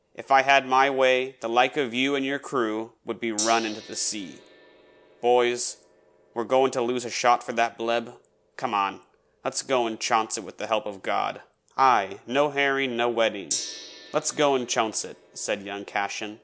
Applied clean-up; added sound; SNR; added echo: none; Gong; 17 dB; none.